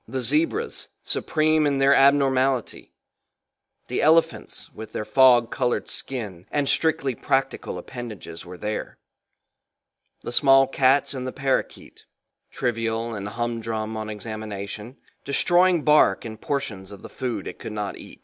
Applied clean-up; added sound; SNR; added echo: none; none; none; none.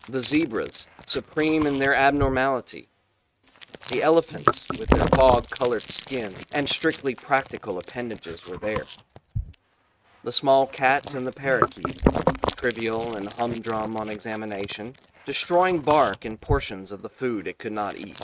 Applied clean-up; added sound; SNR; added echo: neural mask model RNNoise.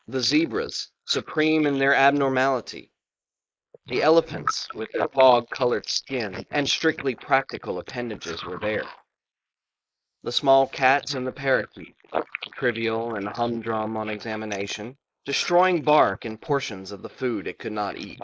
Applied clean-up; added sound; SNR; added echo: neural mask model Resemble Enhance denoiser.